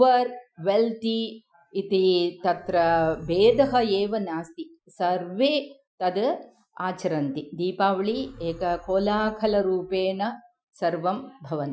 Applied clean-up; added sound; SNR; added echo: classical method Wiener filter.